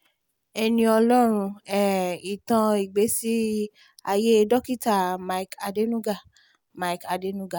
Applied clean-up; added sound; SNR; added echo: none; none; none; none.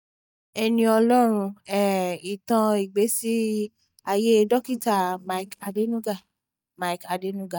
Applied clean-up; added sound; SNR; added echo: neural mask model DeepFilterNet 3.